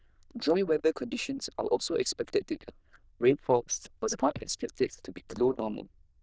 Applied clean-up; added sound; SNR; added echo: neural diffusion model UNIVERSE++.